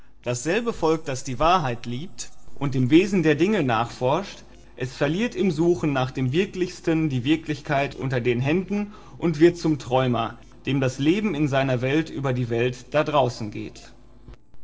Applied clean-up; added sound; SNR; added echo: neural separator model SepFormer DNS4.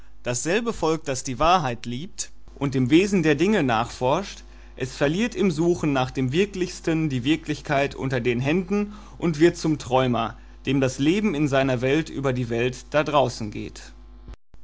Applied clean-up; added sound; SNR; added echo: none; none; none; none.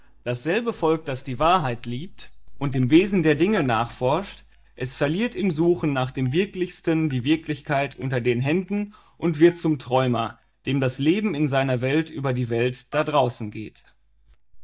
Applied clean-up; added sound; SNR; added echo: neural mask model DeepFilterNet 3.